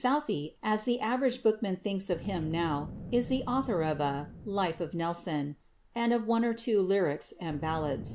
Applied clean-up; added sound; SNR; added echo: none; Boom; 15 dB; none.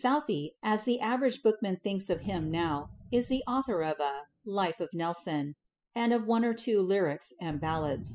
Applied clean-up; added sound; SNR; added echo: classical method spectral subtraction.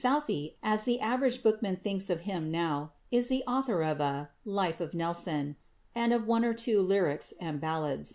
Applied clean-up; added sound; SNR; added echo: none; none; none; none.